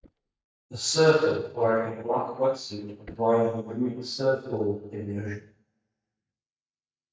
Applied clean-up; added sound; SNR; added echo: neural mask model DeepFilterNet 3.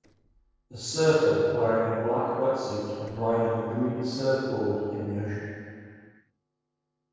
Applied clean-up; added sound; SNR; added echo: neural separator model SepFormer DNS4.